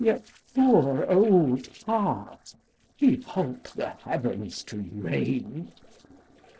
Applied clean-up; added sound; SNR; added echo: neural separator model SepFormer DNS4.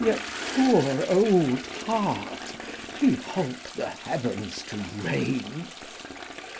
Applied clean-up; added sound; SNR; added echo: none; Toilet flush; 11 dB; none.